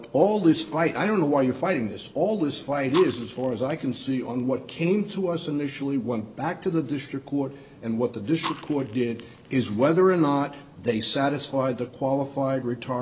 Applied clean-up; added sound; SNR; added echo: none; Fire; 14 dB; none.